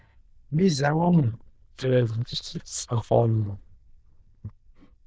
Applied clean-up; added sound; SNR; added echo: neural diffusion model UNIVERSE++.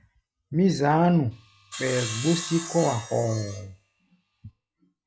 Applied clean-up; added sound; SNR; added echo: classical method log-MMSE.